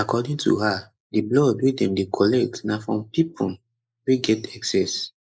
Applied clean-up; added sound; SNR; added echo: neural mask model Resemble Enhance denoiser.